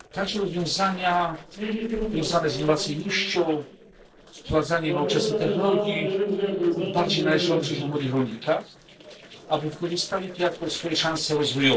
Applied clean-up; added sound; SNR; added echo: neural separator model SepFormer DNS4.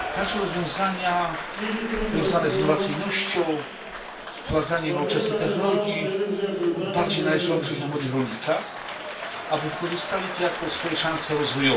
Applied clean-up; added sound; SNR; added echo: none; Applause; 2 dB; reverberation time 0.3 s.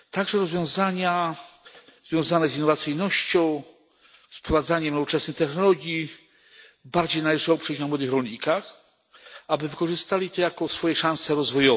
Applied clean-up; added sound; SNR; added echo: none; none; none; none.